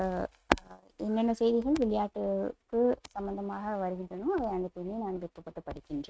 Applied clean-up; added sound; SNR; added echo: neural mask model RNNoise.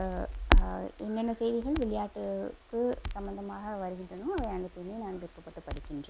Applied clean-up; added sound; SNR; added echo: none; Crackle; -1 dB; none.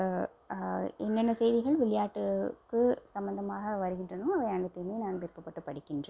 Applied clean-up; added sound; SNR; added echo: none; none; none; none.